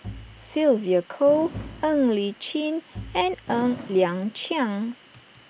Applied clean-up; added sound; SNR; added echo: none; Fireworks + Bowed string instrument; 17 dB; none.